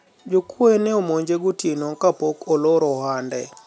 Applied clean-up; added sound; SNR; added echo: none; none; none; none.